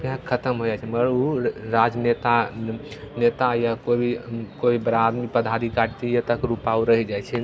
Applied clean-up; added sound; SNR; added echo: none; none; none; none.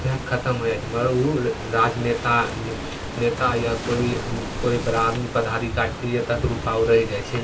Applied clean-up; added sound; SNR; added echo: none; Waves, surf; 9 dB; reverberation time 0.2 s.